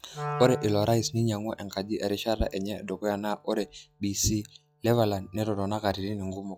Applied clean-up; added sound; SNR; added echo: classical method log-MMSE.